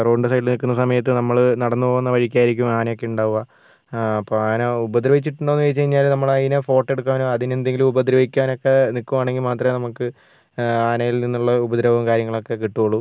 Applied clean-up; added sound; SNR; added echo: none; none; none; none.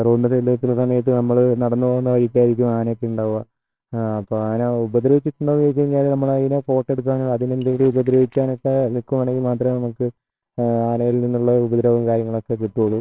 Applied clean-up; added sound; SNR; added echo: neural separator model SepFormer WHAMR!.